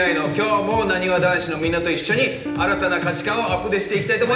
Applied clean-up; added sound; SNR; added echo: none; Electric guitar / Strum; 11 dB; reverberation time 0.8 s.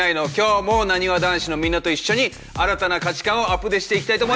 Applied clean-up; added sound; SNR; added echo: none; none; none; none.